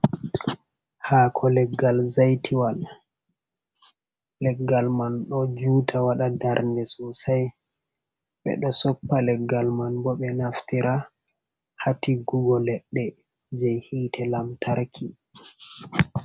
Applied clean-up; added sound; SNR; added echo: none; none; none; none.